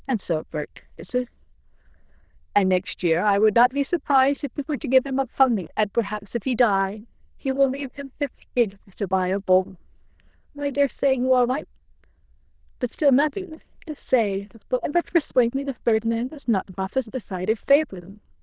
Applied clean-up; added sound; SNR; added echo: neural diffusion model UNIVERSE++.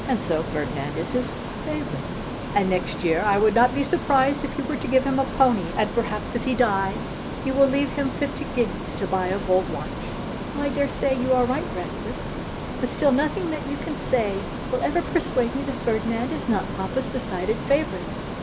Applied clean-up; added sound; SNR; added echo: none; Ocean; 6 dB; none.